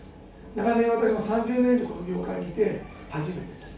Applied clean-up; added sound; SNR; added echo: none; none; none; reverberation time 0.4 s.